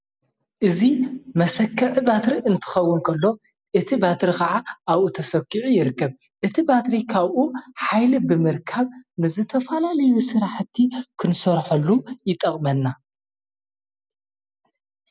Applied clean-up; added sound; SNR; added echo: none; none; none; none.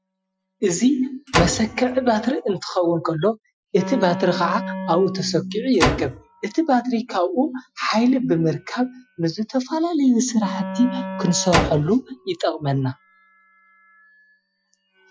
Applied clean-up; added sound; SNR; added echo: classical method Wiener filter.